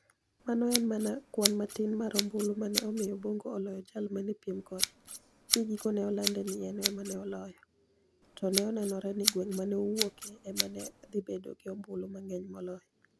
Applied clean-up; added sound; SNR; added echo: none; Scissors; 1 dB; none.